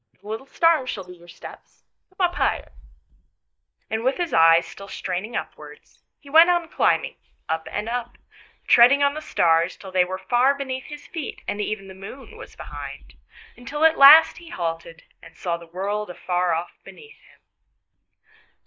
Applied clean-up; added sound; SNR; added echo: neural mask model DeepFilterNet 3.